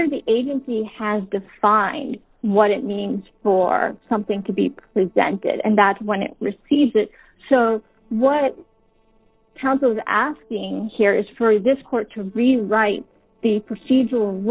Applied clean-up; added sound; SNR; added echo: neural separator model SepFormer DNS4.